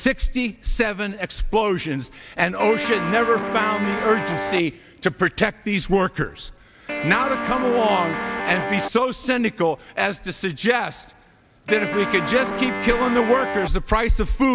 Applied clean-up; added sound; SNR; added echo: none; Guitar; 4 dB; none.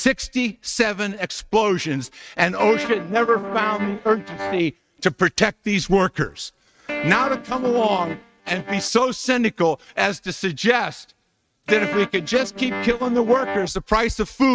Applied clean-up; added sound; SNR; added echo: neural mask model RNNoise.